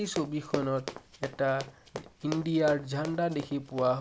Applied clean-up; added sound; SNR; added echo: none; Run; 11 dB; none.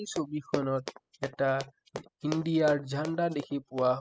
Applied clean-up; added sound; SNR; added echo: classical method spectral subtraction.